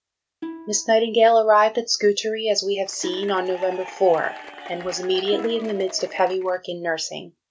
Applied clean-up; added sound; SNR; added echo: none; Applause / Crowd / Cheering + Plucked string instrument; 15 dB; none.